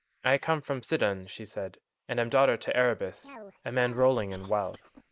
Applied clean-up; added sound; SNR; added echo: neural mask model Resemble Enhance denoiser.